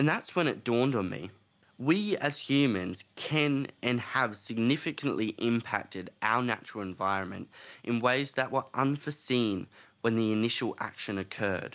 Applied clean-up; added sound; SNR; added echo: none; none; none; none.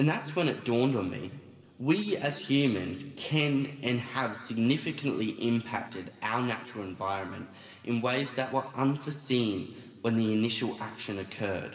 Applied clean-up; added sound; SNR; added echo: none; none; none; reverberation time 2.6 s.